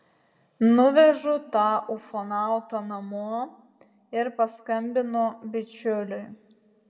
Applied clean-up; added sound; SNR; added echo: none; none; none; reverberation time 0.8 s.